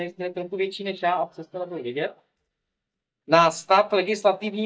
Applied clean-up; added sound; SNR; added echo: neural mask model DeepFilterNet 3.